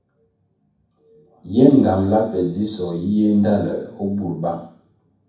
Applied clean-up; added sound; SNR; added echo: none; none; none; reverberation time 0.6 s.